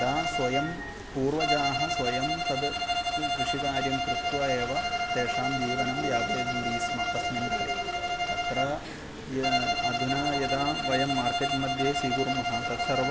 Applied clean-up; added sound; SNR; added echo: none; Bowed string instrument; -2 dB; none.